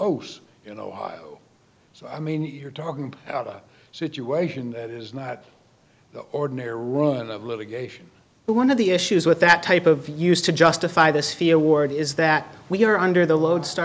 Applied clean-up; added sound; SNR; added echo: none; none; none; none.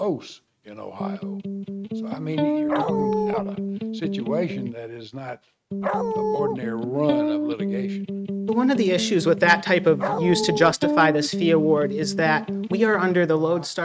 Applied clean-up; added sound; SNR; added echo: neural mask model RNNoise.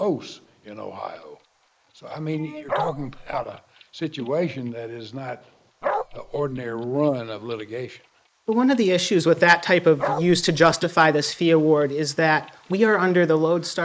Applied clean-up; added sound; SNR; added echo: neural mask model Resemble Enhance denoiser.